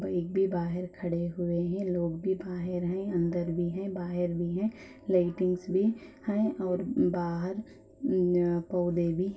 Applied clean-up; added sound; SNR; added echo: none; none; none; reverberation time 0.2 s.